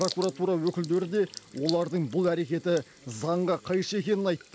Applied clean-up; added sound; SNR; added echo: none; Sink (filling or washing) / Water tap, faucet; 17 dB; none.